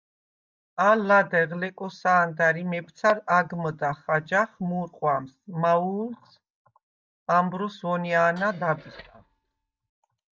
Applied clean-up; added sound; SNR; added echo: neural mask model DeepFilterNet 3.